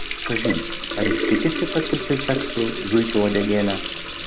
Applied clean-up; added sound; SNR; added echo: none; Water tap, faucet; 3 dB; none.